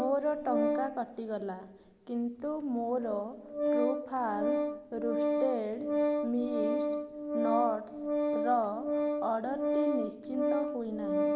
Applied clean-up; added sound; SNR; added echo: none; Organ; -2 dB; none.